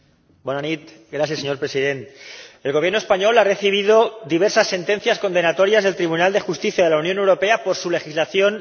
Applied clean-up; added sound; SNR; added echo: none; none; none; none.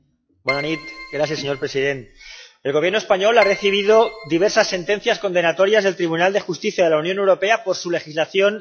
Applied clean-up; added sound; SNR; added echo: classical method log-MMSE.